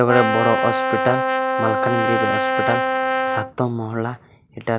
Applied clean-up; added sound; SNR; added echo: none; Brass instrument; -2 dB; none.